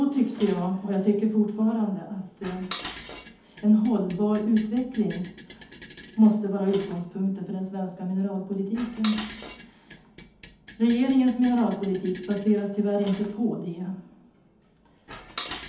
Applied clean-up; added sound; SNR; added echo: none; Dishes, pots, and pans; 17 dB; reverberation time 0.6 s.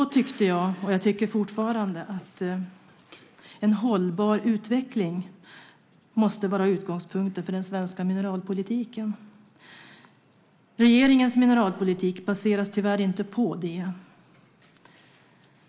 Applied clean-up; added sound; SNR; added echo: none; none; none; none.